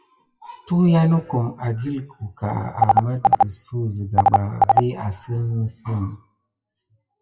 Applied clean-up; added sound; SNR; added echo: classical method WPE with log-MMSE.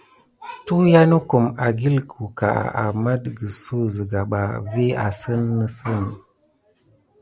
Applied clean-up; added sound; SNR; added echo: none; none; none; none.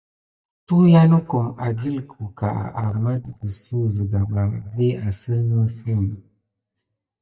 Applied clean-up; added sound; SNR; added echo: neural mask model DeepFilterNet 3.